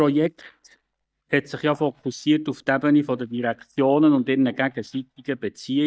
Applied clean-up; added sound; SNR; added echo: neural mask model DeepFilterNet 3.